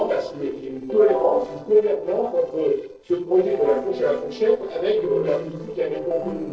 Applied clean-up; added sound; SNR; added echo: neural separator model SepFormer DNS4.